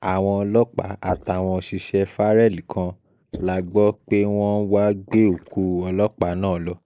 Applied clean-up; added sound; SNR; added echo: neural mask model Resemble Enhance denoiser.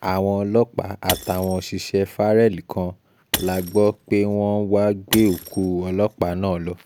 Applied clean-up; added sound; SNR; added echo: none; Shatter / Crushing; 12 dB; none.